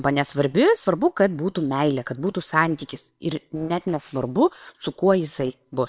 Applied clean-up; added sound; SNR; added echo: neural separator model SepFormer WHAM!.